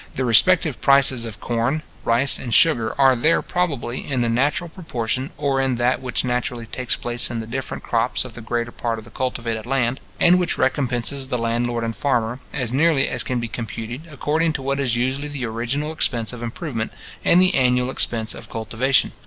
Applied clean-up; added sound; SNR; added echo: none; none; none; none.